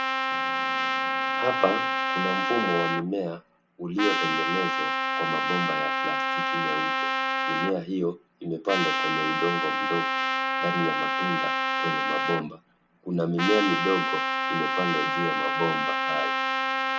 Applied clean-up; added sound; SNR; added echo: none; Trumpet; -4 dB; none.